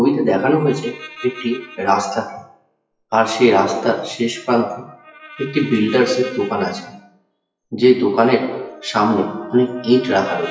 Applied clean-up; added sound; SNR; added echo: classical method WPE with log-MMSE.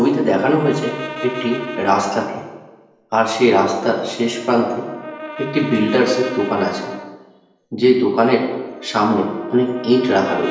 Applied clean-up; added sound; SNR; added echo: none; Brass instrument; 13 dB; reverberation time 1.0 s.